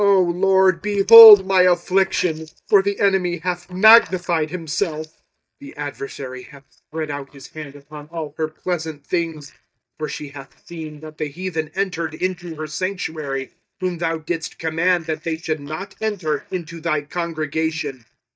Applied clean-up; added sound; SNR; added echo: neural mask model DeepFilterNet 3.